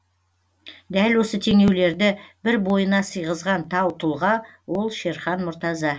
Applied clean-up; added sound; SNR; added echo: none; none; none; none.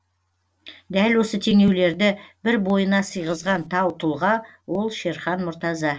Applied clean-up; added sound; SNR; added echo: neural separator model SepFormer DNS4.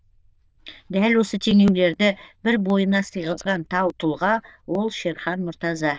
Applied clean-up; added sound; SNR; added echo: neural diffusion model UNIVERSE++.